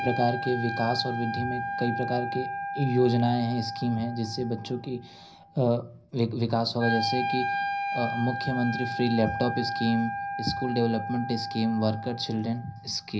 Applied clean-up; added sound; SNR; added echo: none; Wind instrument, woodwind instrument; 5 dB; reverberation time 0.4 s.